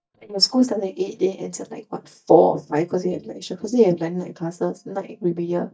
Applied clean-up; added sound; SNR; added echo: neural mask model DeepFilterNet 3.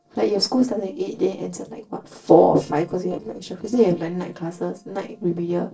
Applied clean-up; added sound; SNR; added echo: neural separator model SepFormer DNS4.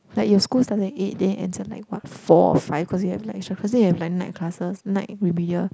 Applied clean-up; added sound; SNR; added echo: none; none; none; none.